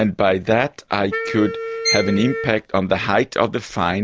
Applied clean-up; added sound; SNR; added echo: none; Wind instrument, woodwind instrument + Bowed string instrument; 7 dB; none.